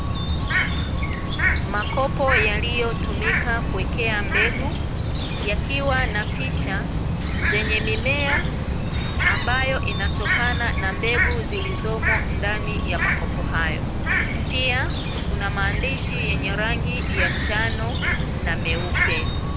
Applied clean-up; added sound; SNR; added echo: none; Bird; -5 dB; none.